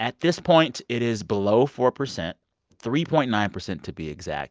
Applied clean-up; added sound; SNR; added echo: none; none; none; none.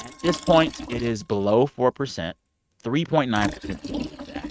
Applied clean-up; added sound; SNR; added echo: neural mask model RNNoise.